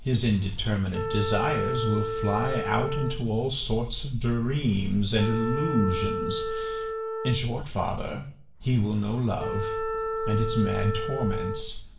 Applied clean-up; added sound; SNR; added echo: none; Wind instrument, woodwind instrument; 5 dB; reverberation time 0.5 s.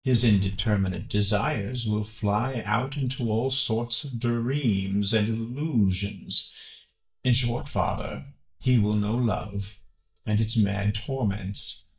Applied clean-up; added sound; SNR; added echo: neural mask model DeepFilterNet 3.